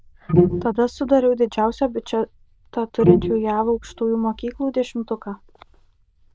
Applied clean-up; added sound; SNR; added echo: neural diffusion model UNIVERSE++.